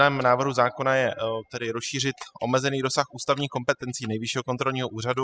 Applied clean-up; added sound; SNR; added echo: classical method spectral subtraction.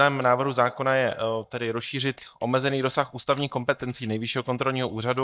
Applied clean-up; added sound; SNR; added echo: neural mask model DeepFilterNet 3.